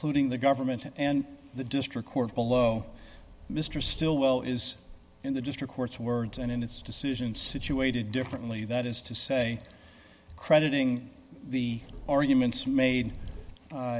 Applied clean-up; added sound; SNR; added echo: none; Subway, metro, underground; 14 dB; none.